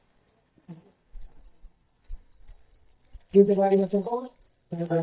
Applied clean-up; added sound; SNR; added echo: neural mask model DeepFilterNet 3.